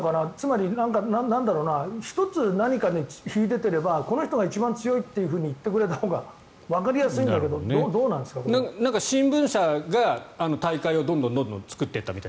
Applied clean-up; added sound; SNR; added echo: none; none; none; none.